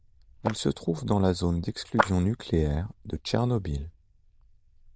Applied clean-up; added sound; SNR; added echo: neural diffusion model UNIVERSE++.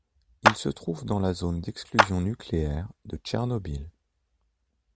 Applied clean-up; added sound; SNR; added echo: none; Clapping; -2 dB; none.